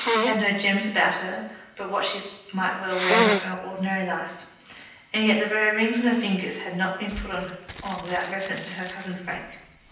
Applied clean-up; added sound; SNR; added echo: none; Sneeze; 5 dB; reverberation time 0.9 s.